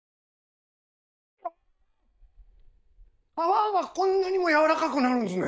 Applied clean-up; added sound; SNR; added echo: neural mask model DeepFilterNet 3.